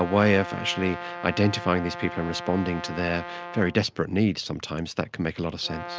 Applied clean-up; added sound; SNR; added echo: none; Brass instrument; 12 dB; none.